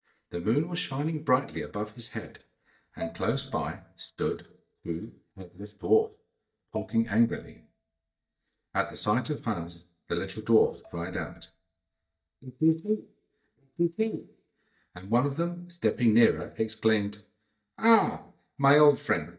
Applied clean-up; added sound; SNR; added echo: neural mask model DeepFilterNet 3.